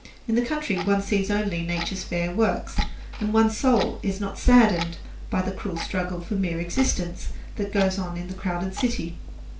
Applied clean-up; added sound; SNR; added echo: none; Clock; 17 dB; reverberation time 0.3 s.